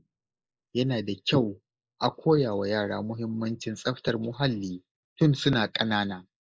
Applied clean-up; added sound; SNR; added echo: neural mask model Resemble Enhance denoiser.